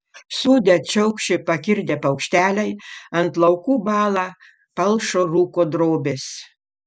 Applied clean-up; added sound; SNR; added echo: none; none; none; none.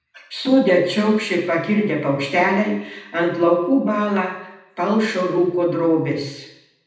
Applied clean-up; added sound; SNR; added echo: none; none; none; reverberation time 0.8 s.